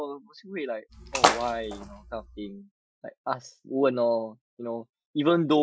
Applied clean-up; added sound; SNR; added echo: classical method Wiener filter.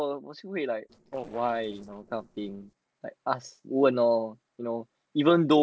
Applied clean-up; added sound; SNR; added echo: neural separator model SepFormer DNS4.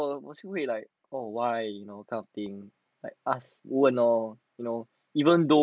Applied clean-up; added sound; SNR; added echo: none; none; none; none.